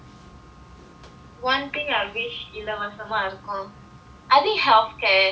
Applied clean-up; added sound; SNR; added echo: none; none; none; none.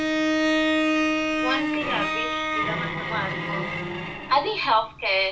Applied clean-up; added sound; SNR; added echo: none; Bowed string instrument; -3 dB; none.